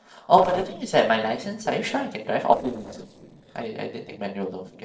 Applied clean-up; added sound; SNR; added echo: neural separator model SepFormer DNS4.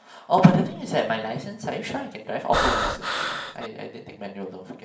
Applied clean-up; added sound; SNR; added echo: none; Breathing; 0 dB; reverberation time 0.8 s.